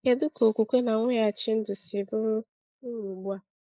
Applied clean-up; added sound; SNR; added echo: neural mask model Resemble Enhance denoiser.